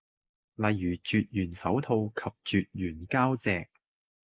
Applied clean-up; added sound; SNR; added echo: neural mask model Resemble Enhance denoiser.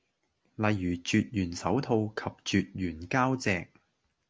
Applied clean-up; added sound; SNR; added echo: none; none; none; none.